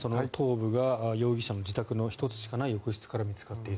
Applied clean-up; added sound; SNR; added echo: none; none; none; none.